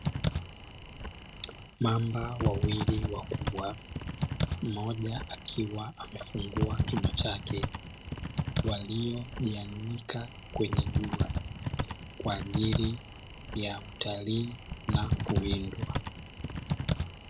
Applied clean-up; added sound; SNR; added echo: none; Typing; 2 dB; none.